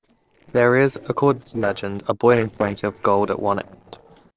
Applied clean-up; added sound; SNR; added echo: neural separator model SepFormer DNS4.